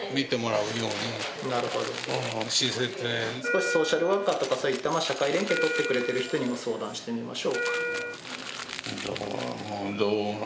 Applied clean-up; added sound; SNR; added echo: none; Crumpling, crinkling; 12 dB; none.